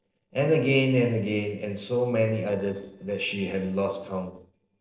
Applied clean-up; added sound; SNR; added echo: neural separator model SepFormer DNS4.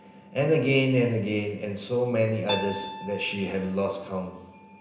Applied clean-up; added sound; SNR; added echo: none; Keyboard (musical); 13 dB; reverberation time 0.9 s.